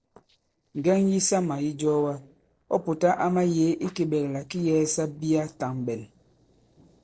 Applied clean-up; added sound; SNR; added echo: neural separator model SepFormer DNS4.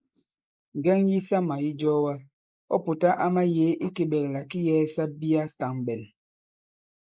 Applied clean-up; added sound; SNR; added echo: neural mask model Resemble Enhance denoiser.